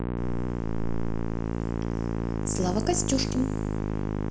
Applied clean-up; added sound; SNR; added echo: none; Musical instrument; -2 dB; reverberation time 1.6 s.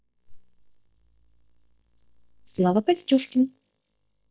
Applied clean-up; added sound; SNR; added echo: neural mask model DeepFilterNet 3.